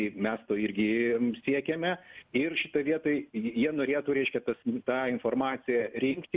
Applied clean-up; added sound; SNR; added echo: none; none; none; none.